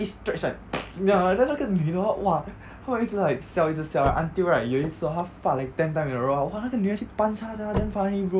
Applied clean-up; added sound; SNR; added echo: none; Slam / Car; 14 dB; none.